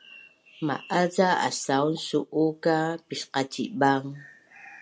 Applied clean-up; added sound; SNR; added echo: none; none; none; none.